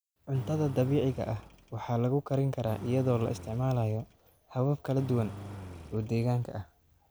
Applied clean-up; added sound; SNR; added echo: none; Engine; 14 dB; none.